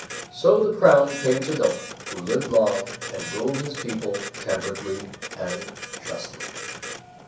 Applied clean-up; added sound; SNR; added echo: none; Printer; 11 dB; reverberation time 0.6 s.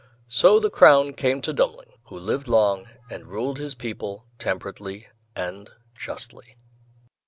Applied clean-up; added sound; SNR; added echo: none; none; none; none.